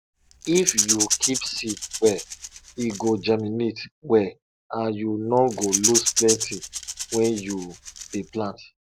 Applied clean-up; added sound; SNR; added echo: none; Rattle / Rattle (instrument); 3 dB; none.